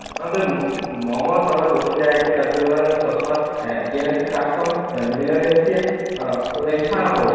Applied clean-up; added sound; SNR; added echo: none; Dog; 15 dB; reverberation time 1.9 s.